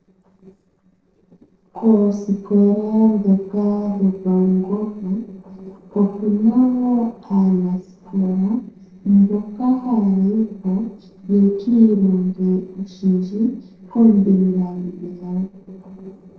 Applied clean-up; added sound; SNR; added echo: neural separator model SepFormer DNS4.